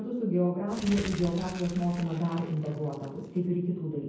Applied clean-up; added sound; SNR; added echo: none; Crumpling, crinkling; 14 dB; reverberation time 0.9 s.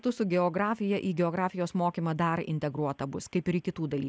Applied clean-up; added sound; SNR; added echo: none; none; none; none.